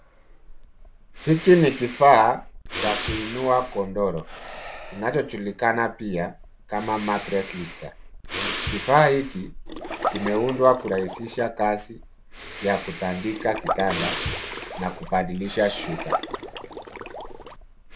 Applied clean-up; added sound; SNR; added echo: none; Breathing + Liquid; 9 dB; none.